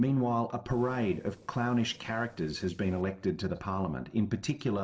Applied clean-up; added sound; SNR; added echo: neural separator model SepFormer DNS4.